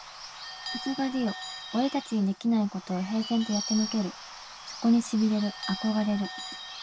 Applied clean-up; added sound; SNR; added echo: none; Bird / Bell; 11 dB; none.